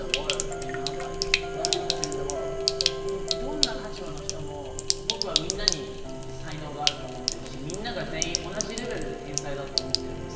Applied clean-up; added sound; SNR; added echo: none; Sink (filling or washing); -2 dB; reverberation time 1.2 s.